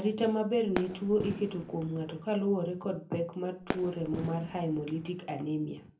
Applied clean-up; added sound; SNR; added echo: none; Fireworks; 10 dB; reverberation time 0.3 s.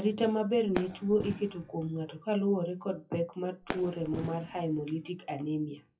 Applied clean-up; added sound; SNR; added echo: classical method WPE with log-MMSE.